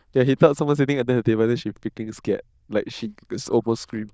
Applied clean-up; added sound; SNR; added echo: neural diffusion model UNIVERSE++.